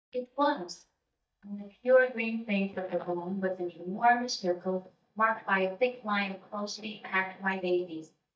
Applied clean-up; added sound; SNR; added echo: neural mask model DeepFilterNet 3.